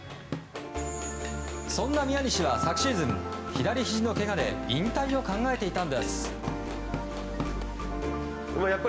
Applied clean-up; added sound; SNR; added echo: none; Drum / Drum kit; 11 dB; none.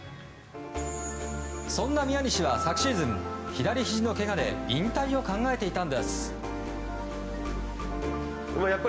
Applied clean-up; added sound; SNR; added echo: none; none; none; none.